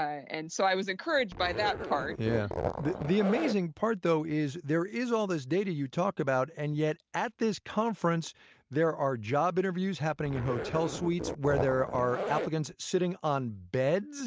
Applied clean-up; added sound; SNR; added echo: none; Zipper (clothing); 6 dB; none.